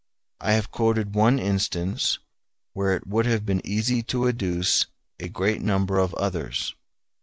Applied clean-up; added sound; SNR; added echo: none; none; none; none.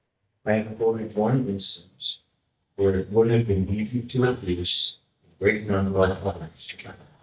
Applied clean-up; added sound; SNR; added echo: neural mask model DeepFilterNet 3.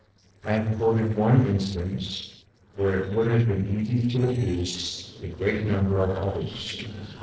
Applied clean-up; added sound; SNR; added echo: neural separator model SepFormer DNS4.